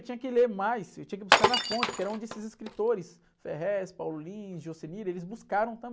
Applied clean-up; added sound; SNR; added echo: none; Glass; -3 dB; none.